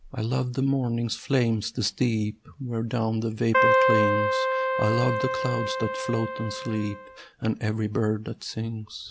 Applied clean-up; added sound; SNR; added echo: none; Keyboard (musical); -2 dB; none.